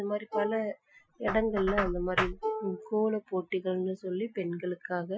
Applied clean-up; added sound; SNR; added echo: classical method Wiener filter.